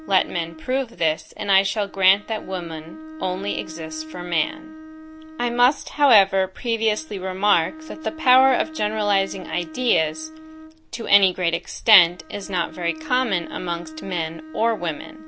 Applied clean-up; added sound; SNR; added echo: none; Bowed string instrument; 15 dB; none.